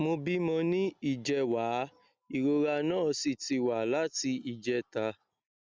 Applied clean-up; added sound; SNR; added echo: none; none; none; none.